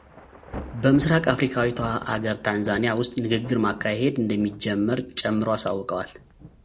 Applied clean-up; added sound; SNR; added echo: none; Thunder / Rain; 17 dB; none.